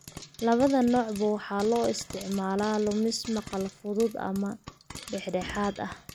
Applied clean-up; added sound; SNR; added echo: none; Frying (food); 16 dB; none.